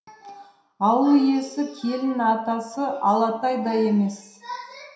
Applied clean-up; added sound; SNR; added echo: none; none; none; reverberation time 0.7 s.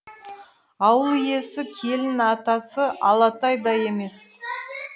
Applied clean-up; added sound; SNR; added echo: none; none; none; none.